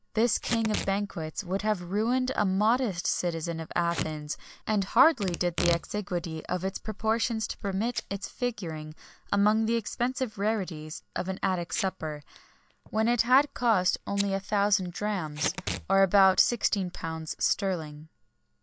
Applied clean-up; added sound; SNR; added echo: none; Packing tape, duct tape / Tearing; 14 dB; none.